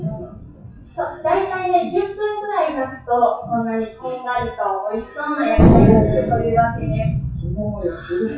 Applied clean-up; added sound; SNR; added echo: classical method WPE with log-MMSE.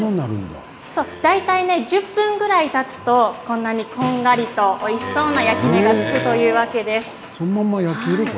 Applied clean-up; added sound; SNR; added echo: none; none; none; none.